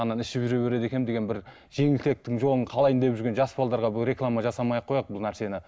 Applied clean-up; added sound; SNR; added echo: none; none; none; none.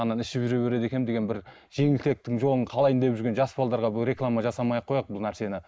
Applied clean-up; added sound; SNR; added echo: neural mask model Resemble Enhance denoiser.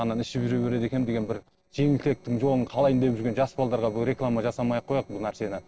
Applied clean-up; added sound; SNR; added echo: neural separator model SepFormer DNS4.